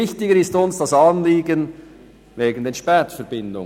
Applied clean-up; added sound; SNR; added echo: none; none; none; none.